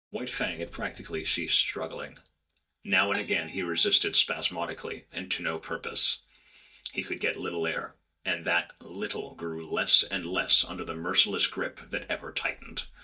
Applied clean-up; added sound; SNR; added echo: neural mask model DeepFilterNet 3.